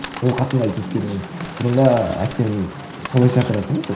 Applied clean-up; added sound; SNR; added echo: none; Bird; 14 dB; reverberation time 0.5 s.